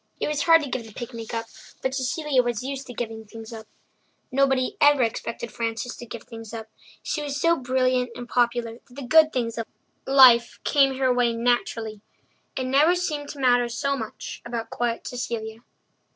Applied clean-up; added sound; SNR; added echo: none; none; none; none.